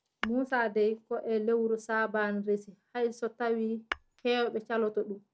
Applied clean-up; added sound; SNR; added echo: none; Tap / Glass; 11 dB; none.